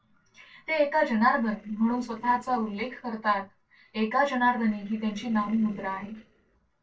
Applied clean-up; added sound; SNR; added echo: neural separator model SepFormer DNS4.